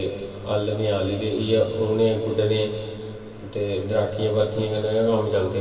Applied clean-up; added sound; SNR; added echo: none; none; none; reverberation time 2.5 s.